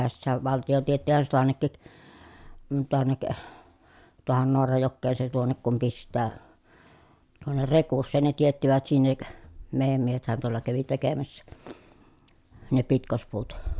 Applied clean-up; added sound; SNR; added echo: none; none; none; none.